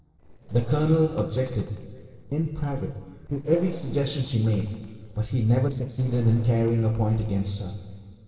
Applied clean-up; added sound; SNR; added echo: neural separator model SepFormer DNS4.